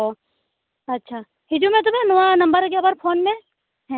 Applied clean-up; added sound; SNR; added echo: none; none; none; none.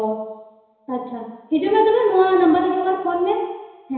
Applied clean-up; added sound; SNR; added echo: none; none; none; reverberation time 1.0 s.